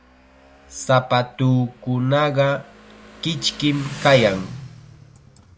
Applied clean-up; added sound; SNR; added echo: none; Motorcycle; 18 dB; none.